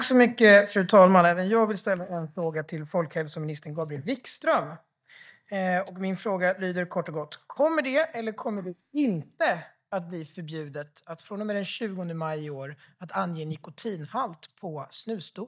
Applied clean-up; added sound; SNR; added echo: neural mask model DeepFilterNet 3.